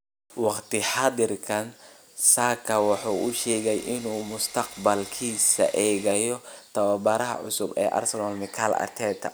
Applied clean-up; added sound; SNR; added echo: none; Drill; 18 dB; none.